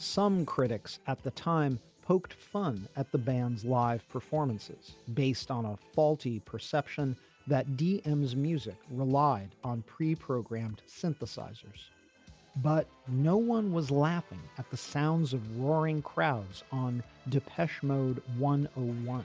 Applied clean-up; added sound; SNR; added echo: none; none; none; none.